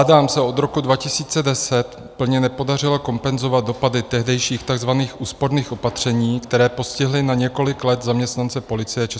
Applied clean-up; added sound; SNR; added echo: none; none; none; none.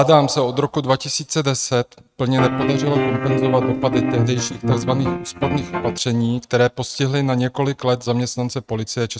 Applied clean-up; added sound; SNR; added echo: neural mask model RNNoise.